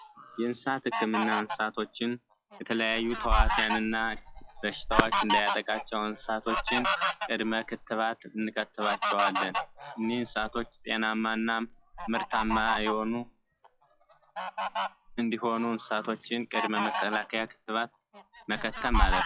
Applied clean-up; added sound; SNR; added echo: classical method log-MMSE.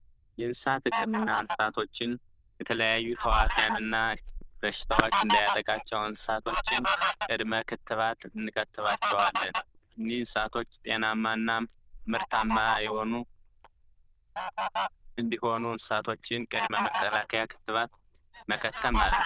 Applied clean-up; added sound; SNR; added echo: neural diffusion model UNIVERSE++.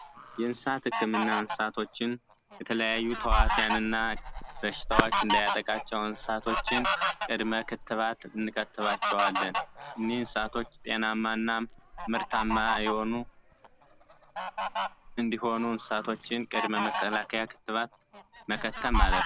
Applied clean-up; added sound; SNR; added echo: none; Fowl; 1 dB; none.